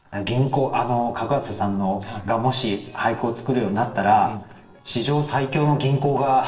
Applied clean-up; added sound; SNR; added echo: neural separator model SepFormer DNS4.